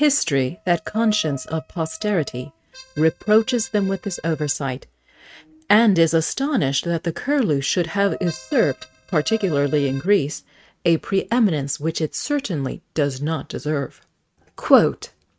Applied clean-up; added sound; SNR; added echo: neural mask model RNNoise.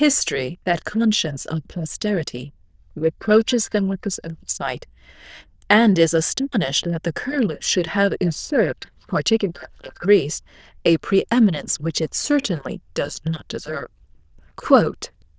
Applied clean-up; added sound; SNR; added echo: neural diffusion model UNIVERSE++.